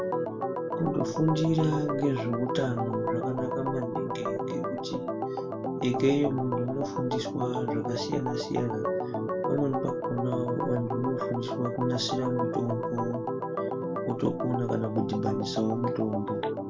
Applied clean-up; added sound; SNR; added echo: none; Organ; 0 dB; reverberation time 0.2 s.